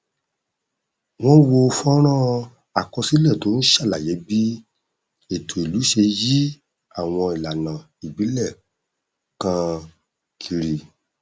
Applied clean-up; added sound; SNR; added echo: none; none; none; none.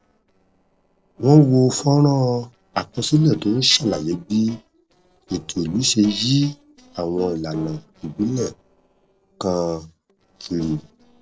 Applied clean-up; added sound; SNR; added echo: neural separator model SepFormer DNS4.